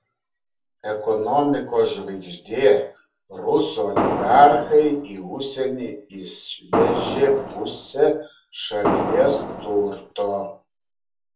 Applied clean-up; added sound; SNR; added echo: none; Fireworks; 3 dB; reverberation time 0.3 s.